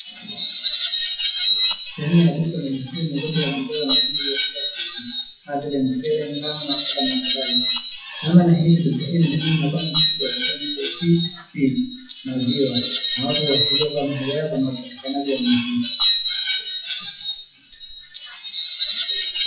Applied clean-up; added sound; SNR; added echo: classical method WPE with log-MMSE.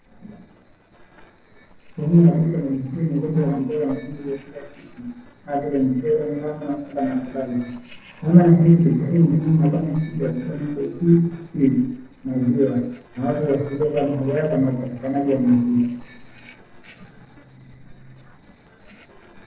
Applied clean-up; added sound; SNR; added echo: neural separator model SepFormer DNS4.